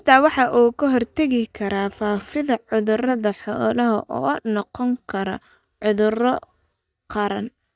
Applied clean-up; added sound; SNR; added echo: neural mask model DeepFilterNet 3.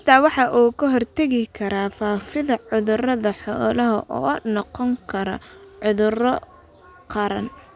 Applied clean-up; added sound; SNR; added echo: none; none; none; none.